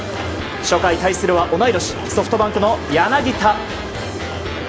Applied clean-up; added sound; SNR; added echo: none; none; none; none.